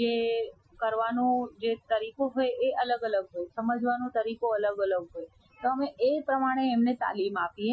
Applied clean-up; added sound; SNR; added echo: classical method Wiener filter.